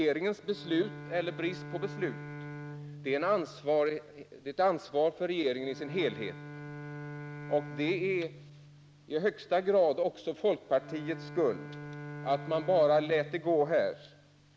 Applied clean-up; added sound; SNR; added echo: none; Bowed string instrument; 14 dB; none.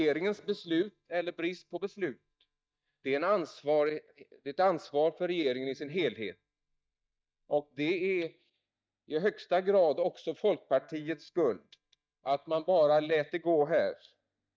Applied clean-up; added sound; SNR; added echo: neural mask model DeepFilterNet 3.